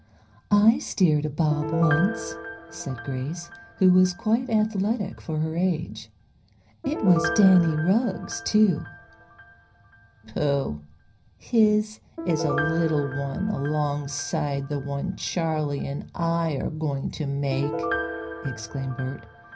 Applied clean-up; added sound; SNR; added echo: none; Piano; 11 dB; reverberation time 0.4 s.